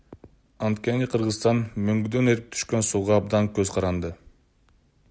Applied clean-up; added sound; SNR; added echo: none; none; none; none.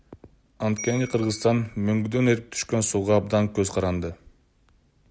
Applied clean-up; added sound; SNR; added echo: none; Bell; 18 dB; none.